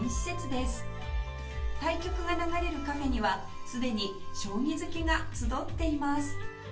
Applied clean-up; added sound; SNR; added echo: none; none; none; reverberation time 0.3 s.